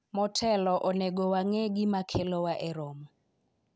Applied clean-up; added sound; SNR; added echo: none; none; none; none.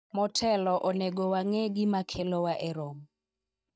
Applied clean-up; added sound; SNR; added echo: neural mask model DeepFilterNet 3.